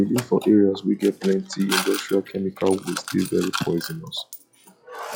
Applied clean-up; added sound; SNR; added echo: classical method log-MMSE.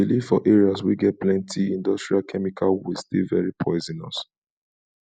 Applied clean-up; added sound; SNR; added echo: none; none; none; none.